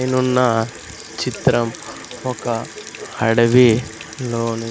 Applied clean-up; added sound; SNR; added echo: none; Sink (filling or washing) / Water tap, faucet; 16 dB; none.